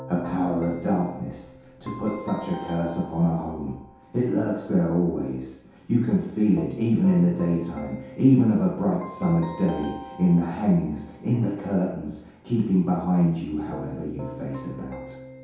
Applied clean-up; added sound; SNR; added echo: none; Keyboard (musical); 16 dB; reverberation time 0.8 s.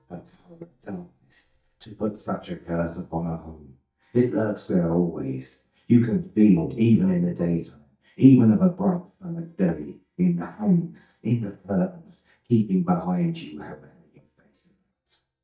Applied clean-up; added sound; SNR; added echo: neural mask model DeepFilterNet 3.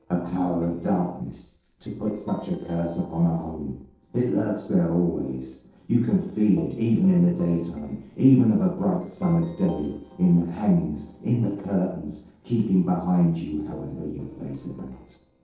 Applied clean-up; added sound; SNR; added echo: neural separator model SepFormer DNS4.